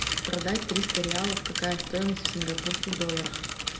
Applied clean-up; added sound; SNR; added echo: none; Mechanisms / Bicycle; 0 dB; reverberation time 0.7 s.